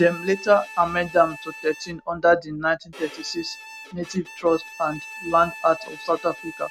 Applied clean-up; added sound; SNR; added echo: none; Bowed string instrument; 17 dB; none.